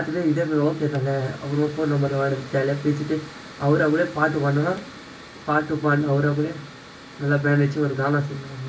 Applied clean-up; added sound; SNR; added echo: none; Mechanical fan; 18 dB; reverberation time 0.3 s.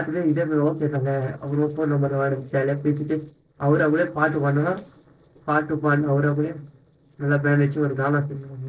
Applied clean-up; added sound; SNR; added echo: neural separator model SepFormer DNS4.